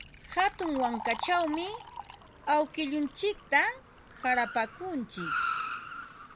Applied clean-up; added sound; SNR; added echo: none; Liquid + Car; 8 dB; none.